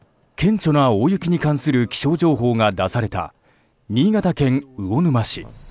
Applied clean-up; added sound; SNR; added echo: none; none; none; none.